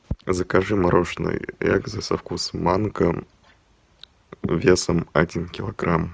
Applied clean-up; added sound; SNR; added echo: none; none; none; none.